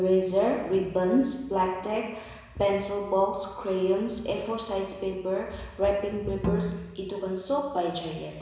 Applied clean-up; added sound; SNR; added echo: none; Bowed string instrument; 6 dB; reverberation time 1.0 s.